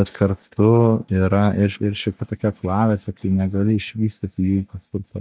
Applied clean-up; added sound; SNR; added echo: neural mask model DeepFilterNet 3.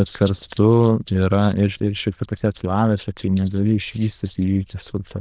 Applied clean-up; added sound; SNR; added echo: neural diffusion model UNIVERSE++.